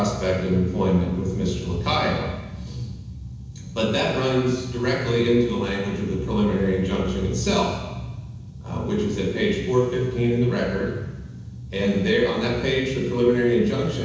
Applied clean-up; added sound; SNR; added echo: none; none; none; reverberation time 1.1 s.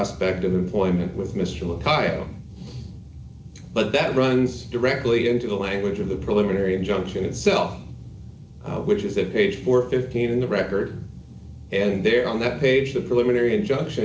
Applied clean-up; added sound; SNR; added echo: none; none; none; none.